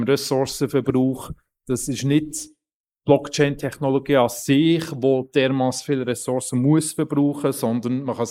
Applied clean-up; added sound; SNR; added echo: neural mask model Resemble Enhance denoiser.